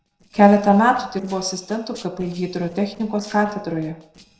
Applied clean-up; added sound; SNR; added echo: neural separator model SepFormer DNS4.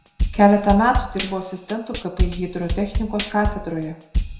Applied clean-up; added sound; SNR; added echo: none; Drum / Drum kit; 4 dB; reverberation time 0.5 s.